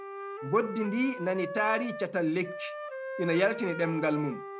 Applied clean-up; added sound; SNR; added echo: none; Wind instrument, woodwind instrument; 9 dB; none.